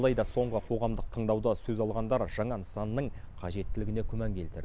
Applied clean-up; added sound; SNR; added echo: none; Cricket; 6 dB; none.